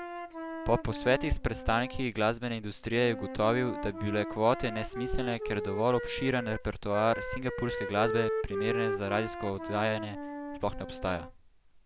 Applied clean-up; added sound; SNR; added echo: none; Wind instrument, woodwind instrument; 7 dB; none.